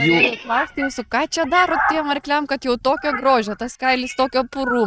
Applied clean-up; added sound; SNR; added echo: neural mask model RNNoise.